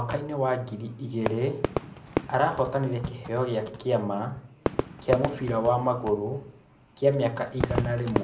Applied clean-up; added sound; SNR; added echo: none; Fireworks; 6 dB; reverberation time 0.4 s.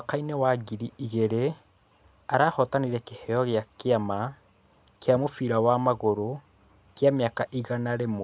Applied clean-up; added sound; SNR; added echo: none; none; none; none.